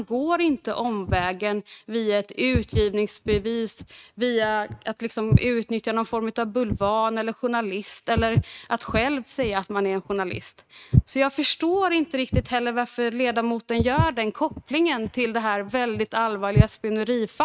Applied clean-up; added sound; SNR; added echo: neural mask model RNNoise.